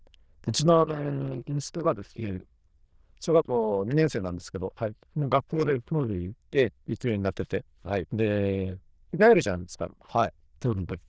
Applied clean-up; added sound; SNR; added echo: neural diffusion model UNIVERSE++.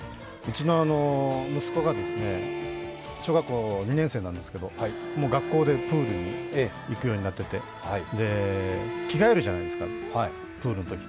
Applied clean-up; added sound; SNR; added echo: none; Bowed string instrument; 7 dB; none.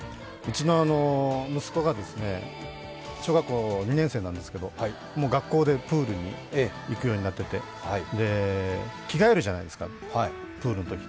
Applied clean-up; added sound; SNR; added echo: none; none; none; none.